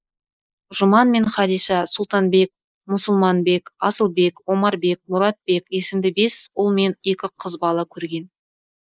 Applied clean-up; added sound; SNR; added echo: neural mask model Resemble Enhance denoiser.